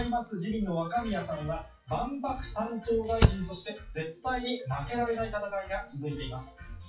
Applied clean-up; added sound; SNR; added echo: classical method WPE with log-MMSE.